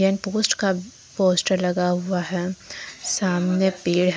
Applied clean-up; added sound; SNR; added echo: none; none; none; none.